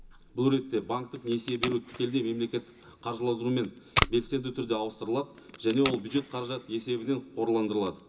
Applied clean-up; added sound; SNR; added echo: none; Packing tape, duct tape; 6 dB; reverberation time 0.2 s.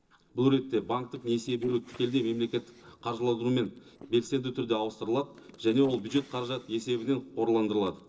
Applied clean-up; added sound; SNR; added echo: neural separator model SepFormer DNS4.